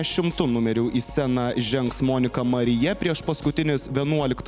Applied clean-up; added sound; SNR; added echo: none; none; none; none.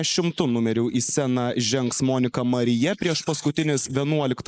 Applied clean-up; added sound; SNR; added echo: neural mask model Resemble Enhance denoiser.